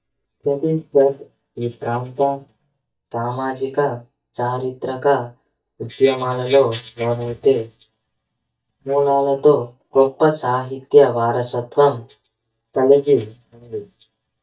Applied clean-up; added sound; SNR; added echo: neural mask model DeepFilterNet 3.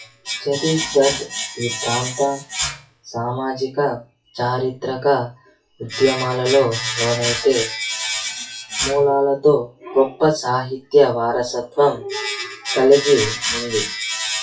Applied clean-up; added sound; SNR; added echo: classical method WPE with log-MMSE.